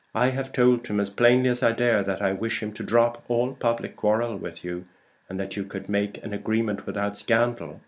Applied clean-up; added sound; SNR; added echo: none; none; none; none.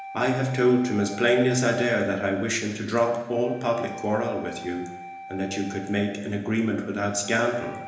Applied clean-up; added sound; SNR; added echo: none; Wind instrument, woodwind instrument; 17 dB; reverberation time 1.0 s.